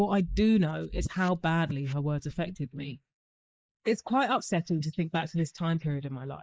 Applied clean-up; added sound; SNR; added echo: neural mask model Resemble Enhance denoiser.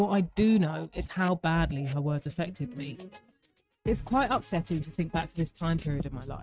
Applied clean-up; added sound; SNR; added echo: neural mask model RNNoise.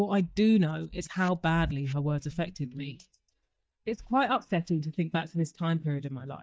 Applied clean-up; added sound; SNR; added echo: neural mask model DeepFilterNet 3.